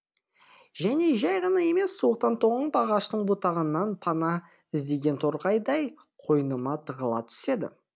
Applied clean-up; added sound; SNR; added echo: none; none; none; none.